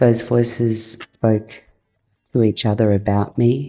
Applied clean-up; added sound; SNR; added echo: neural mask model DeepFilterNet 3.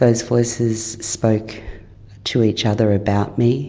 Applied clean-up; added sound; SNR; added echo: none; none; none; none.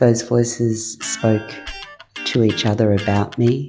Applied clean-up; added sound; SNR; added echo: classical method log-MMSE.